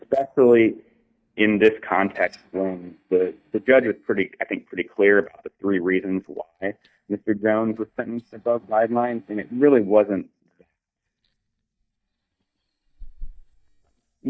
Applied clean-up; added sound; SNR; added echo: neural mask model DeepFilterNet 3.